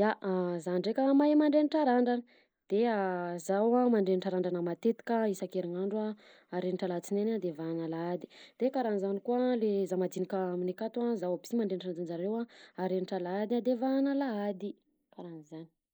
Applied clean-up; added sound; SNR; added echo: neural mask model Resemble Enhance denoiser.